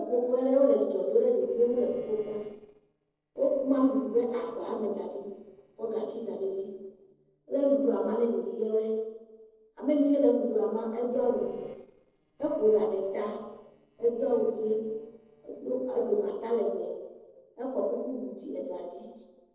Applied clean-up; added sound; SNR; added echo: neural separator model SepFormer DNS4.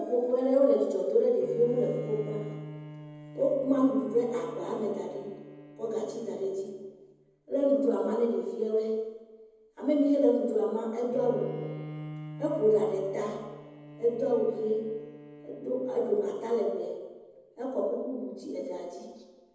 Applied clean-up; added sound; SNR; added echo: none; Bowed string instrument; 17 dB; reverberation time 1.1 s.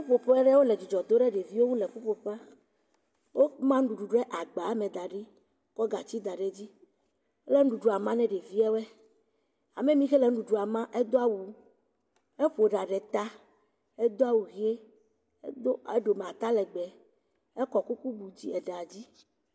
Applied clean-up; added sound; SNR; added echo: none; none; none; none.